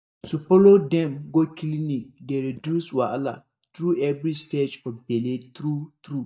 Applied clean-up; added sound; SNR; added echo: neural mask model DeepFilterNet 3.